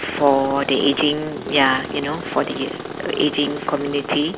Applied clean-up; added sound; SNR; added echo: none; Tools; 10 dB; none.